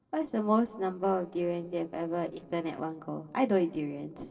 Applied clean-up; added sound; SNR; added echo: neural separator model SepFormer DNS4.